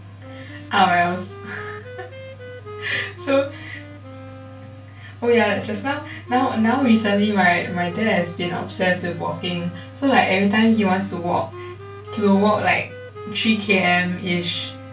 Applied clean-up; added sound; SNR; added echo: none; Wind instrument, woodwind instrument; 18 dB; reverberation time 0.2 s.